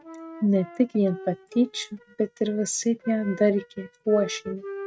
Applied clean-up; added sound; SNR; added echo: neural mask model RNNoise.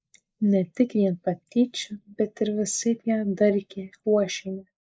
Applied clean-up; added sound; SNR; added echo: neural mask model Resemble Enhance denoiser.